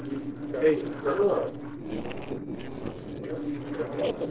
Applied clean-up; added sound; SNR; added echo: neural separator model SepFormer DNS4.